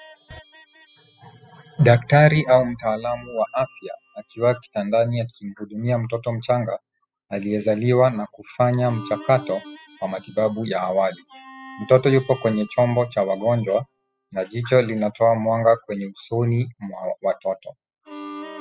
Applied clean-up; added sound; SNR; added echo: classical method spectral subtraction.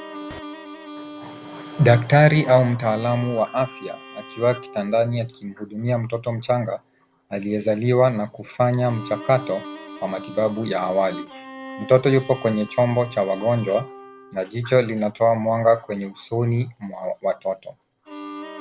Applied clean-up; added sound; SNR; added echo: none; Bowed string instrument; 17 dB; none.